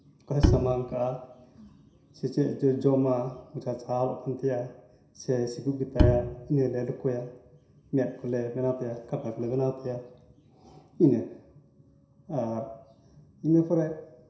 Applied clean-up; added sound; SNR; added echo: none; Bowed string instrument; -2 dB; reverberation time 0.7 s.